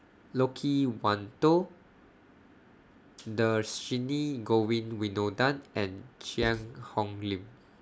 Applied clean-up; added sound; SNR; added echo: none; Writing; 11 dB; none.